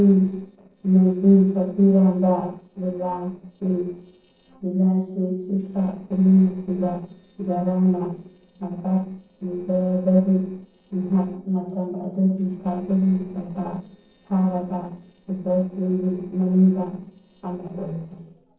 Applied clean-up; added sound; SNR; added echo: neural separator model SepFormer DNS4.